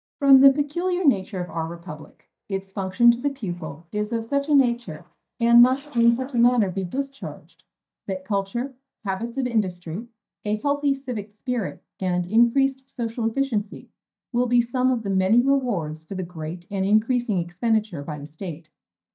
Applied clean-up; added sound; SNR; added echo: neural mask model DeepFilterNet 3.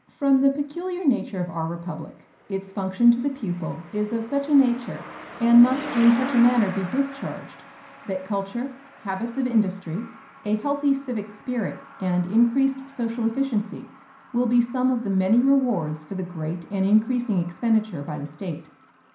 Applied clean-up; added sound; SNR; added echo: none; Truck; 18 dB; reverberation time 0.5 s.